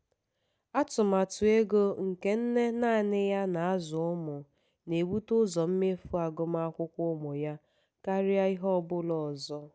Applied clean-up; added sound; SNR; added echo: none; none; none; none.